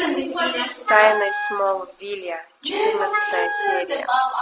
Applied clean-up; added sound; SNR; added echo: none; Wind instrument, woodwind instrument; 5 dB; none.